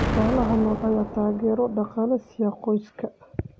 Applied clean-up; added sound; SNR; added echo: none; Explosion; 7 dB; none.